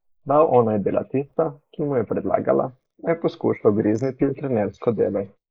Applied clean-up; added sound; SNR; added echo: neural mask model Resemble Enhance denoiser.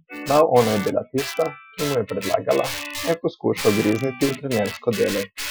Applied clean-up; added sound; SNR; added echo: classical method Wiener filter.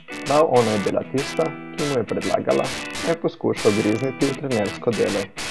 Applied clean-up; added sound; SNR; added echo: none; Guitar; 9 dB; none.